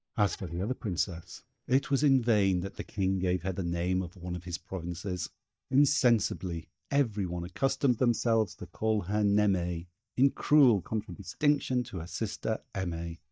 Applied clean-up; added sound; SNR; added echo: neural mask model DeepFilterNet 3.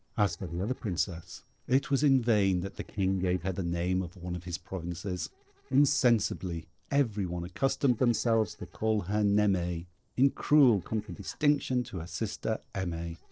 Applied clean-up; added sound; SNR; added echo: neural separator model SepFormer DNS4.